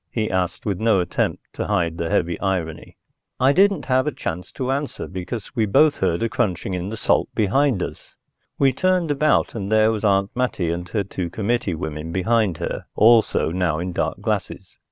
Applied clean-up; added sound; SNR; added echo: none; none; none; none.